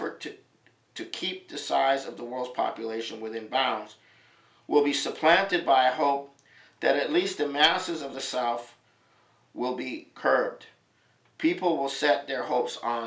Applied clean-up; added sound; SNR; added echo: none; none; none; none.